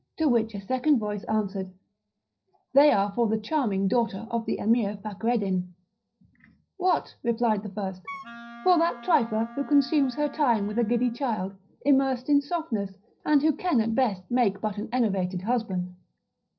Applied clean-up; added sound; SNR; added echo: neural separator model SepFormer DNS4.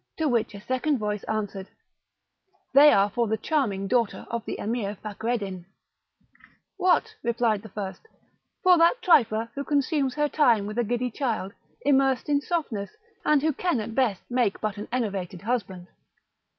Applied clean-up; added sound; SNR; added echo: none; none; none; none.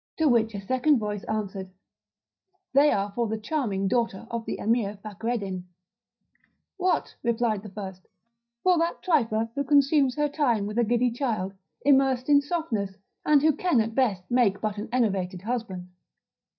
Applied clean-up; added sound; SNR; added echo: neural mask model DeepFilterNet 3.